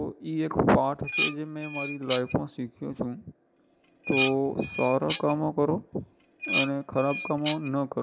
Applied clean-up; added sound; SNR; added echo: none; Dishes, pots, and pans; 3 dB; none.